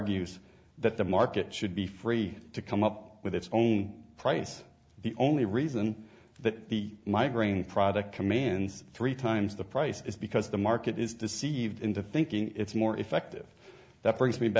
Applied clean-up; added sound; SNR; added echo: none; none; none; none.